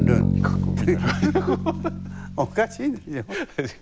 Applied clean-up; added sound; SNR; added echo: none; Bass guitar; -1 dB; none.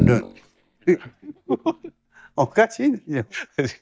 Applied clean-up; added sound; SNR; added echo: neural mask model DeepFilterNet 3.